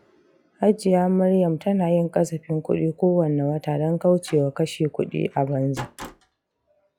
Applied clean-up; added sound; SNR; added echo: classical method log-MMSE.